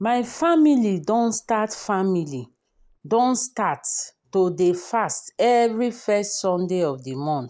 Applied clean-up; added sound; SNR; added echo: neural mask model Resemble Enhance denoiser.